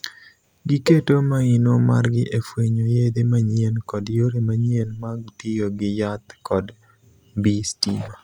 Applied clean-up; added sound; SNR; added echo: none; Cowbell; 12 dB; none.